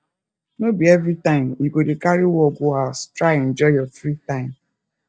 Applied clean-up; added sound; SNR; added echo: neural mask model DeepFilterNet 3.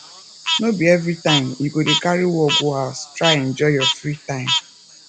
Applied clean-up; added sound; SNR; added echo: none; Frog; 5 dB; none.